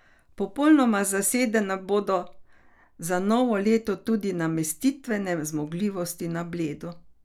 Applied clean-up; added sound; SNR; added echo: none; none; none; none.